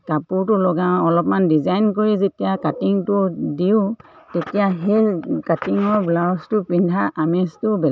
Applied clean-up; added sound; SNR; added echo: none; none; none; none.